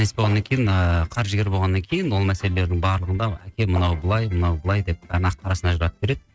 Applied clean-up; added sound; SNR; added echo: neural mask model RNNoise.